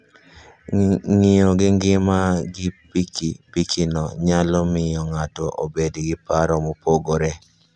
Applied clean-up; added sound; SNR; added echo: none; none; none; none.